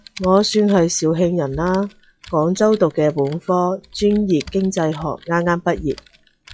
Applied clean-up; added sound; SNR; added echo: classical method log-MMSE.